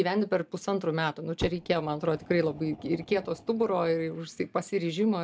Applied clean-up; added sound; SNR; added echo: none; Fire; 16 dB; none.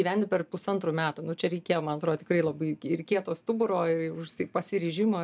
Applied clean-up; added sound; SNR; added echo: none; none; none; none.